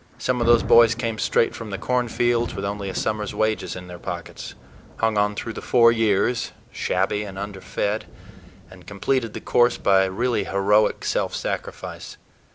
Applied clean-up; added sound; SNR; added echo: none; Thunder; 15 dB; none.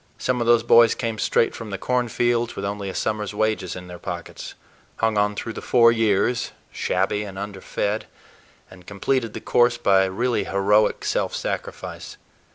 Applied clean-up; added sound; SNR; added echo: none; none; none; none.